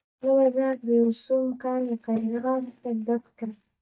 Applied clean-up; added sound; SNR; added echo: neural mask model DeepFilterNet 3.